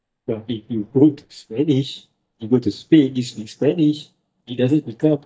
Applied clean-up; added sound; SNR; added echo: neural mask model DeepFilterNet 3.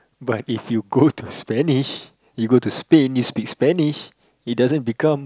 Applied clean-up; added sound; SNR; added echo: none; none; none; none.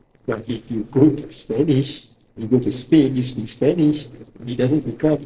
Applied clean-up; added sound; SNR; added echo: neural separator model SepFormer DNS4.